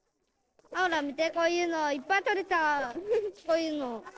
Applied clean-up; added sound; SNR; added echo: neural separator model SepFormer DNS4.